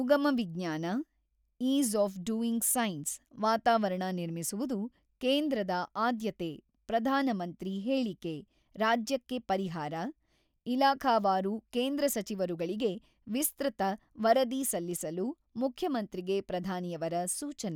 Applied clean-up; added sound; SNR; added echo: none; none; none; none.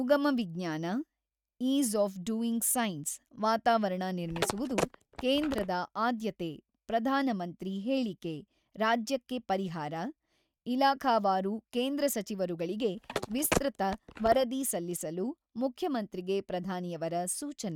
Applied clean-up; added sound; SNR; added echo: neural mask model RNNoise.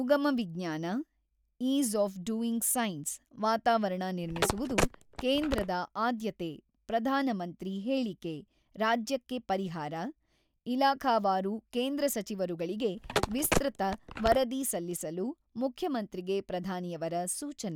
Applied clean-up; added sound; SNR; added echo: none; Telephone; 1 dB; none.